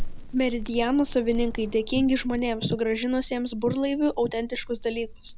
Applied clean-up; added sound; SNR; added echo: none; Crackle; 9 dB; none.